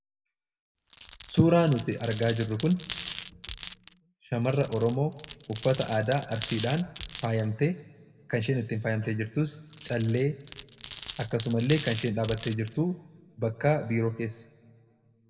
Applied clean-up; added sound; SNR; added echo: none; Glass; 4 dB; reverberation time 0.9 s.